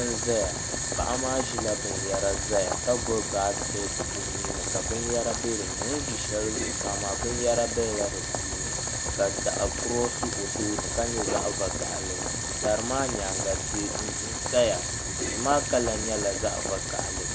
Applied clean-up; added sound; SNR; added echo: none; Boiling; -1 dB; none.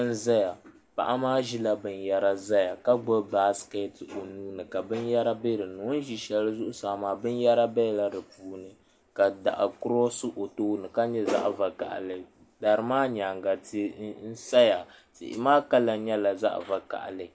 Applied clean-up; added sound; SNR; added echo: none; none; none; none.